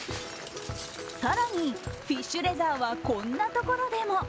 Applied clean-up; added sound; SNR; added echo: none; Shatter; 17 dB; none.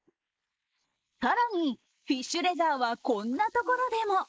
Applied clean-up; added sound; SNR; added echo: neural mask model Resemble Enhance denoiser.